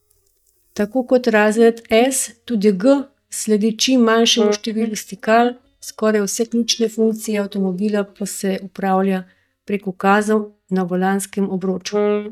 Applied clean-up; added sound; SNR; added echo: neural mask model DeepFilterNet 3.